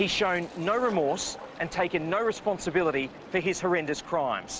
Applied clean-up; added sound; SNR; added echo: none; Toilet flush; 19 dB; none.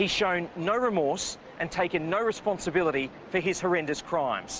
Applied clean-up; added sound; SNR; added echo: none; none; none; none.